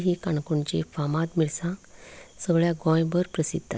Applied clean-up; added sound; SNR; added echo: none; none; none; none.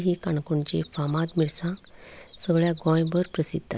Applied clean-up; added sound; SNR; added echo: none; Bird vocalization, bird call, bird song; 18 dB; none.